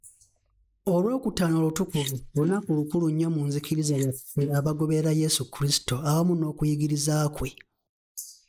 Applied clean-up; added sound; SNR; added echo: neural mask model Resemble Enhance denoiser.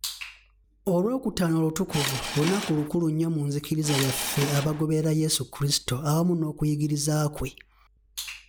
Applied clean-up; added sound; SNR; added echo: none; Subway, metro, underground / Engine; 6 dB; none.